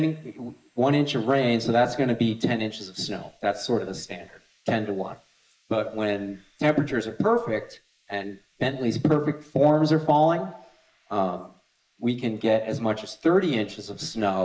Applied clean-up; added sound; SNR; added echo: neural mask model Resemble Enhance denoiser.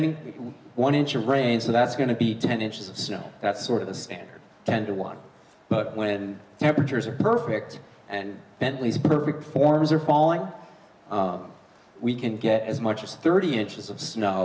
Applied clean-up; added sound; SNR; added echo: none; none; none; none.